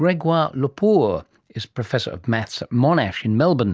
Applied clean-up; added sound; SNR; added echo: none; none; none; none.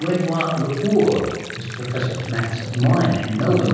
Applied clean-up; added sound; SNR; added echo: none; Stream; 14 dB; reverberation time 1.3 s.